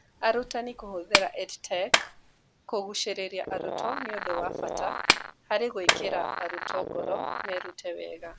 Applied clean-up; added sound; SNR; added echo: none; Clapping + Animal; -1 dB; none.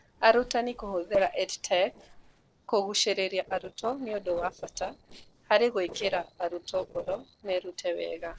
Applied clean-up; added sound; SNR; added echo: neural separator model SepFormer DNS4.